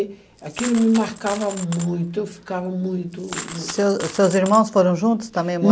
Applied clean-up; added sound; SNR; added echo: none; Coin (dropping); 16 dB; none.